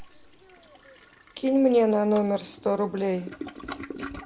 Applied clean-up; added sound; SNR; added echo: none; Toilet flush; 16 dB; none.